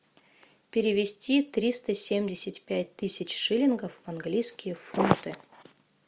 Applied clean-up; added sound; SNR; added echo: none; none; none; none.